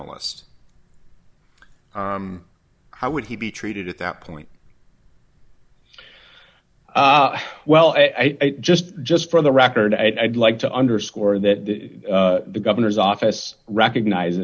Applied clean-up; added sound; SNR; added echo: none; none; none; none.